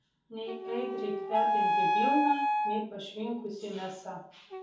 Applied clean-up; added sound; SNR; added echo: none; Wind instrument, woodwind instrument; -4 dB; reverberation time 0.6 s.